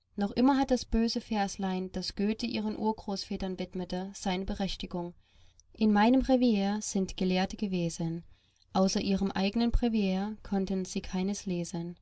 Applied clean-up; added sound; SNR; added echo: none; none; none; none.